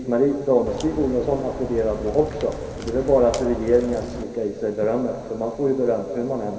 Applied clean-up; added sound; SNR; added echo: none; Crack; 12 dB; reverberation time 2.4 s.